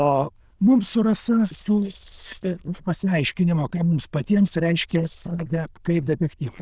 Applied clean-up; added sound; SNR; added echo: neural diffusion model UNIVERSE++.